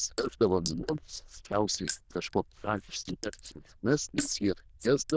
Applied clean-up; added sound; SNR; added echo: neural diffusion model UNIVERSE++.